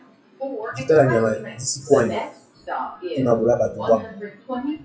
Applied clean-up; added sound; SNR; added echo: classical method WPE with log-MMSE.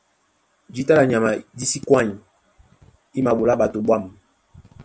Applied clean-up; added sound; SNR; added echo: none; none; none; none.